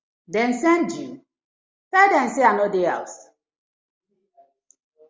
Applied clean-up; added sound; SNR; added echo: none; none; none; none.